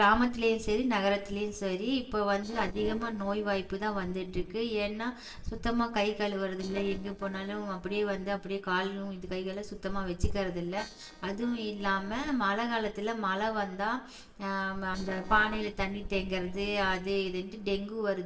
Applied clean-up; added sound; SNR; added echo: neural separator model SepFormer DNS4.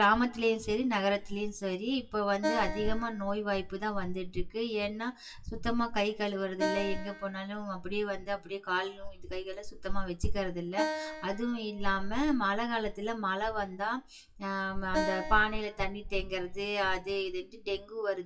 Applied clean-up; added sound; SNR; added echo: classical method WPE with log-MMSE.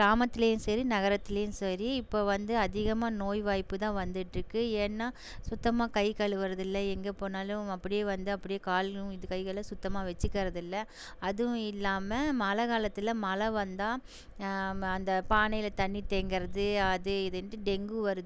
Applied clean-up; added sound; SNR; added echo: none; none; none; none.